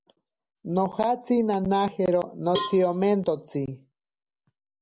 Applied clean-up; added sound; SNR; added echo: none; Cowbell; 12 dB; none.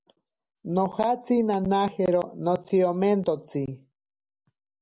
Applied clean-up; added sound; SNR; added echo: none; none; none; none.